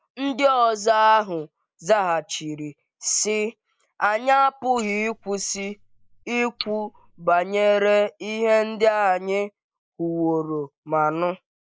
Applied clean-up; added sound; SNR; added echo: neural mask model Resemble Enhance denoiser.